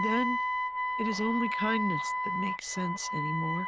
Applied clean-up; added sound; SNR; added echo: neural diffusion model UNIVERSE++.